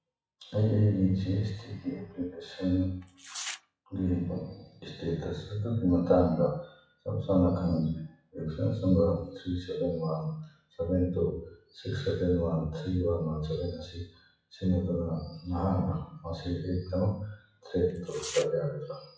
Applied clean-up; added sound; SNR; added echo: classical method WPE with log-MMSE.